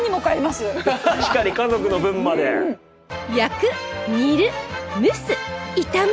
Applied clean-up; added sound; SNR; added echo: none; none; none; none.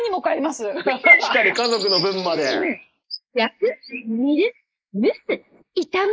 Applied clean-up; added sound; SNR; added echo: neural mask model Resemble Enhance denoiser.